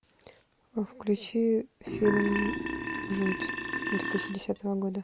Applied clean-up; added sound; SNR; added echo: none; Burping, eructation; 2 dB; none.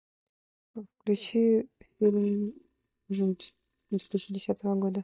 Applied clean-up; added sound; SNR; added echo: neural mask model DeepFilterNet 3.